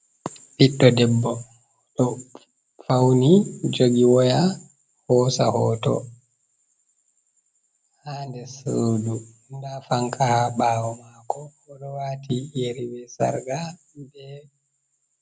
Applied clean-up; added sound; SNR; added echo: none; none; none; none.